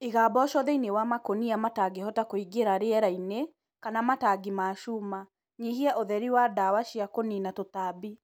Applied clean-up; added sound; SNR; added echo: none; none; none; none.